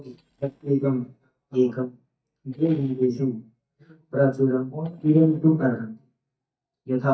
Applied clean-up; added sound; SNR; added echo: neural mask model DeepFilterNet 3.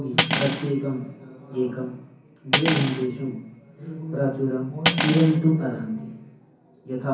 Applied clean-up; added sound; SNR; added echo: none; Cutlery, silverware; 3 dB; reverberation time 0.6 s.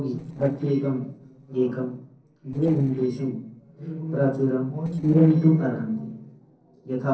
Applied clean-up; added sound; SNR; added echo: neural separator model SepFormer DNS4.